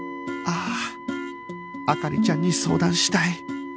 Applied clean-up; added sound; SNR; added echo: none; Wind instrument, woodwind instrument; 15 dB; none.